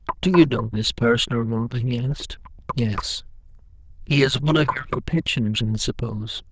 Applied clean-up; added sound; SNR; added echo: neural diffusion model UNIVERSE++.